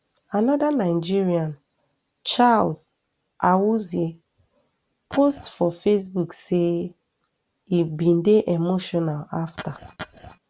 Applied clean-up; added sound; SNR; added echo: none; Glass; 15 dB; none.